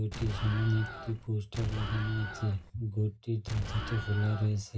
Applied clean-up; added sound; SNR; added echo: none; Explosion; 8 dB; reverberation time 0.4 s.